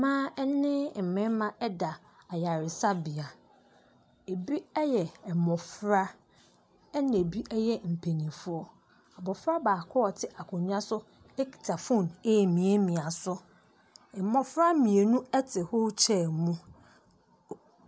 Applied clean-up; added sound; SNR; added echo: none; none; none; none.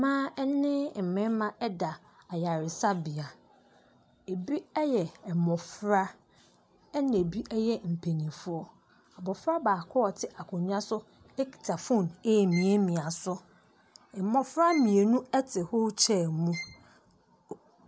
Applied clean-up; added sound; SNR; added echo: none; Bowed string instrument; 17 dB; none.